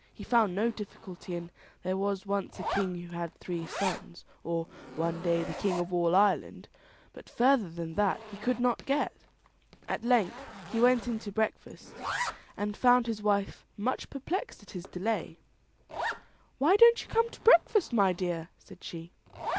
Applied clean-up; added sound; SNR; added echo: none; Zipper (clothing); 13 dB; none.